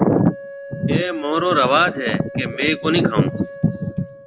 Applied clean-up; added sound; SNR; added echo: none; Wind instrument, woodwind instrument; 15 dB; none.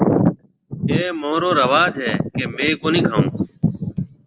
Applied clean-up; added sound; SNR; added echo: none; none; none; none.